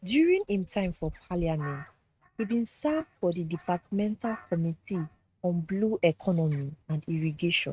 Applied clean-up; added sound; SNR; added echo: neural mask model RNNoise.